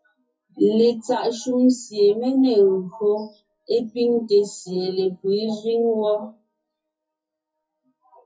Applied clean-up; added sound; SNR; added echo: classical method WPE with log-MMSE.